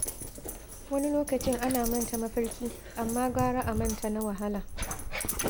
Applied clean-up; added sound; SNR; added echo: none; Dog; 4 dB; none.